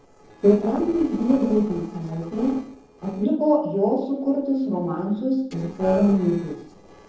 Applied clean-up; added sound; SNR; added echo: neural separator model SepFormer DNS4.